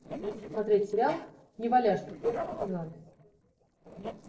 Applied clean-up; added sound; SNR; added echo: neural separator model SepFormer DNS4.